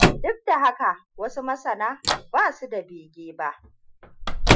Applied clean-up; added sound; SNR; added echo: classical method Wiener filter.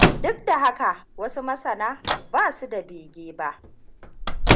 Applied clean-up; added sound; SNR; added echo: none; Microwave oven; -1 dB; none.